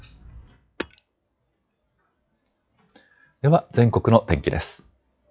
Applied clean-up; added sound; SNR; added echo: classical method log-MMSE.